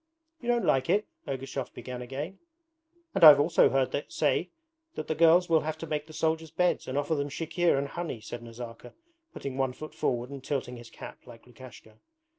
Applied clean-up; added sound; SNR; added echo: none; none; none; none.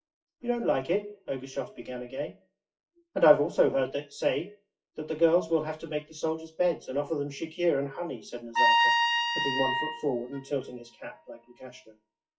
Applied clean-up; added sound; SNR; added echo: classical method WPE with log-MMSE.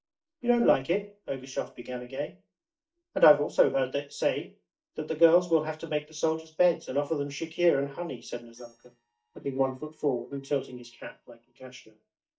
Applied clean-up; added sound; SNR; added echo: neural mask model DeepFilterNet 3.